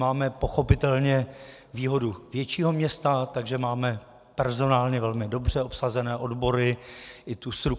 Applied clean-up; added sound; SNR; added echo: none; none; none; none.